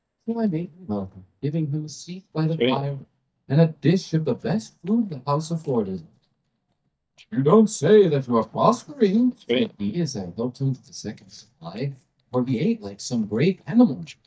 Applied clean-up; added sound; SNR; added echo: neural mask model DeepFilterNet 3.